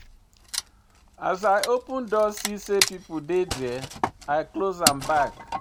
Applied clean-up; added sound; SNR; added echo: none; Wood; 5 dB; none.